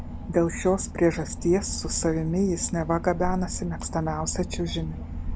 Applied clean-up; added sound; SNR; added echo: none; Engine / Boat, Water vehicle; 7 dB; none.